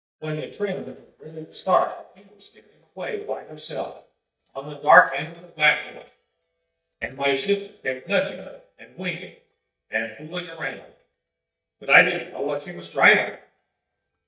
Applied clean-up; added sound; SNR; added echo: neural mask model DeepFilterNet 3.